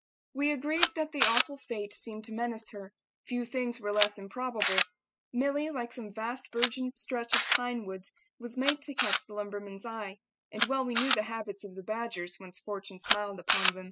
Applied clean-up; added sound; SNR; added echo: classical method spectral subtraction.